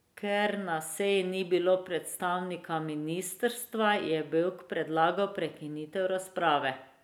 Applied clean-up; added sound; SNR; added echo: none; none; none; none.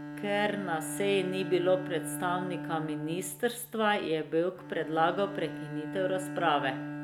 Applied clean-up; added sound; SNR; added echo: none; Bowed string instrument; 8 dB; none.